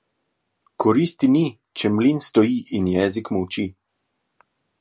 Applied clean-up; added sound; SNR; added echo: none; none; none; none.